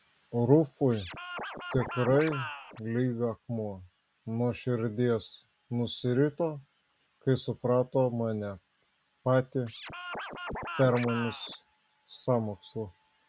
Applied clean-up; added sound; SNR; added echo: none; Scratching (performance technique); 8 dB; none.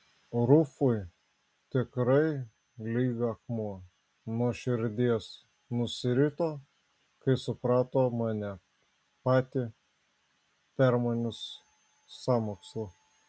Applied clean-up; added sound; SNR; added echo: none; none; none; none.